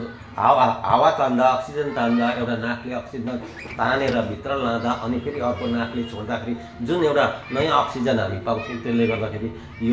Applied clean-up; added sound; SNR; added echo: none; Drawer open or close; 15 dB; reverberation time 0.7 s.